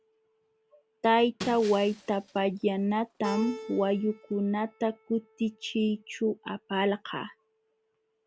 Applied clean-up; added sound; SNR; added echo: none; Shatter + Keyboard (musical); 16 dB; none.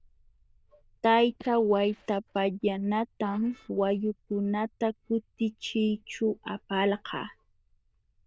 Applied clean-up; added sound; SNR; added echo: neural diffusion model UNIVERSE++.